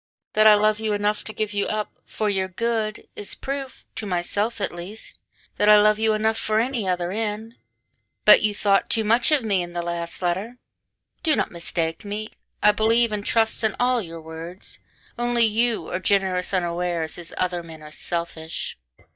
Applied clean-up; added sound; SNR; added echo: neural mask model DeepFilterNet 3.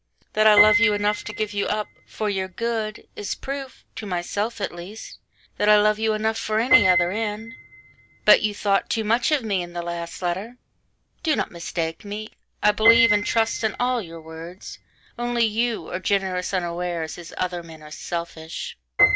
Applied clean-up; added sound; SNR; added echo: none; Piano; 5 dB; none.